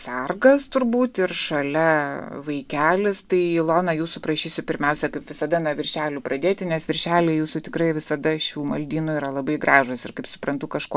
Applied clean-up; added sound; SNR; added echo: none; none; none; none.